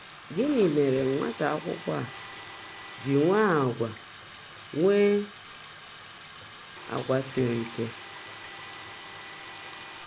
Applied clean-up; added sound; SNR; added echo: none; Bathtub (filling or washing) + Domestic sounds, home sounds; 13 dB; none.